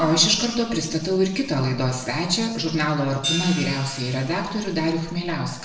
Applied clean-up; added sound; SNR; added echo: none; Hi-hat; 14 dB; reverberation time 0.8 s.